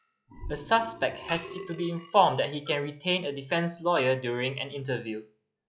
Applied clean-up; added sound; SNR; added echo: classical method log-MMSE.